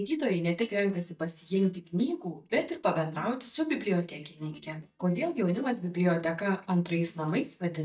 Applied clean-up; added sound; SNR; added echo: neural mask model DeepFilterNet 3.